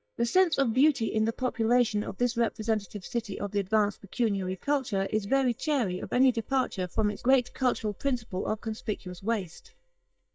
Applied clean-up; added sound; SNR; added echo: neural mask model DeepFilterNet 3.